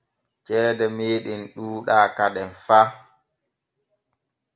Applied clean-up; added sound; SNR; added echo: none; none; none; none.